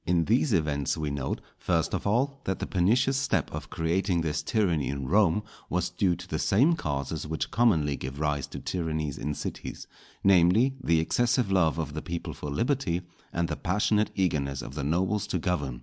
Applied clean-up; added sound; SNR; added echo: none; none; none; none.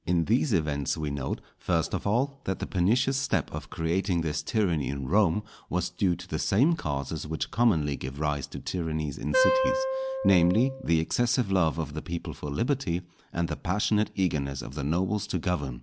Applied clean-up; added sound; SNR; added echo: none; Wind instrument, woodwind instrument; 2 dB; none.